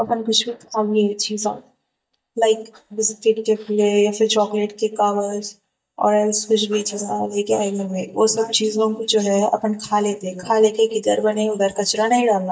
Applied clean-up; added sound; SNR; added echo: neural mask model DeepFilterNet 3.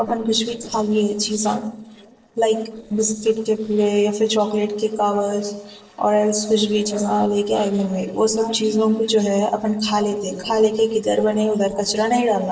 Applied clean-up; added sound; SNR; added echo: neural separator model SepFormer DNS4.